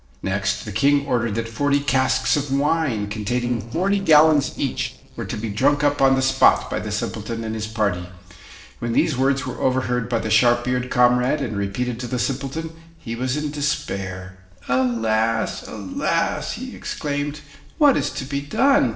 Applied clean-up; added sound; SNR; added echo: neural separator model SepFormer DNS4.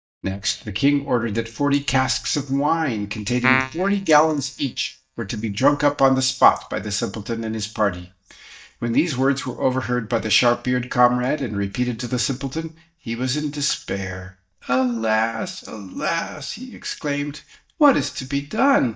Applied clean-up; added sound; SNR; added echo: neural mask model DeepFilterNet 3.